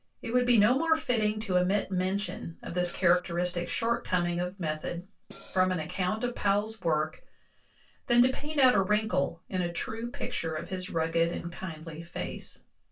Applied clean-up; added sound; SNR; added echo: none; Cymbal; 18 dB; reverberation time 0.2 s.